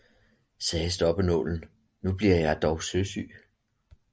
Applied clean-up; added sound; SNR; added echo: none; none; none; none.